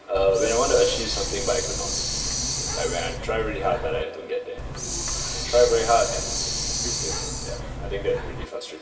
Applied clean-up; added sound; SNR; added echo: none; Hiss; 3 dB; reverberation time 2.1 s.